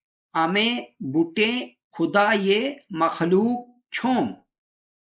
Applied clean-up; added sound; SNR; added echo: neural mask model Resemble Enhance denoiser.